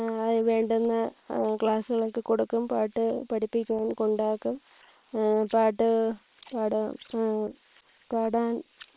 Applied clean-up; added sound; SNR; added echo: neural separator model SepFormer WHAM!.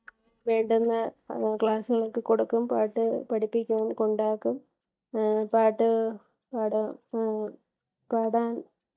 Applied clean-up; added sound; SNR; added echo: neural mask model DeepFilterNet 3.